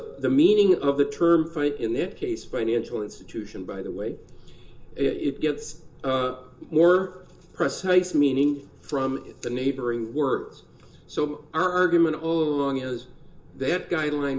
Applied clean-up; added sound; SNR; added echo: none; none; none; reverberation time 0.2 s.